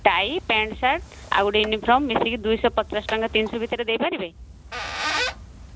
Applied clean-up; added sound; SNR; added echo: none; Squeak; 11 dB; none.